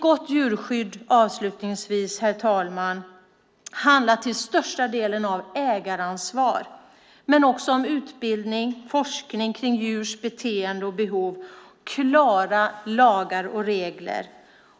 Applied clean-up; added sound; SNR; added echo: none; none; none; none.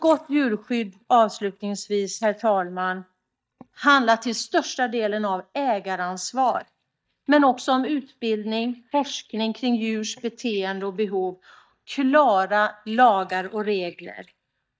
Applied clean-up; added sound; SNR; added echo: neural mask model DeepFilterNet 3.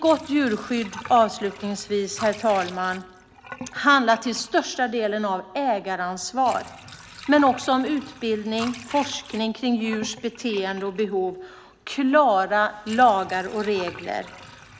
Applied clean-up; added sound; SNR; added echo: none; Sink (filling or washing) / Water; 18 dB; none.